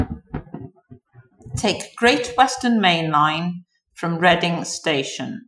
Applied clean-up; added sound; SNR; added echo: classical method Wiener filter.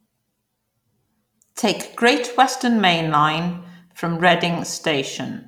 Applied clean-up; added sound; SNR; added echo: none; none; none; none.